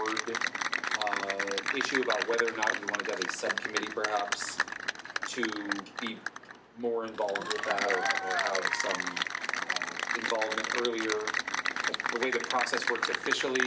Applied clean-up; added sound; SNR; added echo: none; Applause / Cheering; -2 dB; none.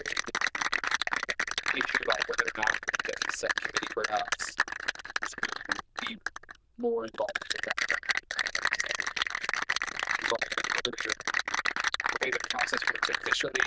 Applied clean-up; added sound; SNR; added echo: neural diffusion model UNIVERSE++.